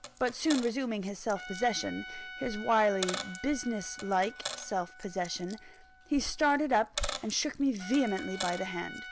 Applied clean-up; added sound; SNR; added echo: none; Trumpet + Coin (dropping); 11 dB; none.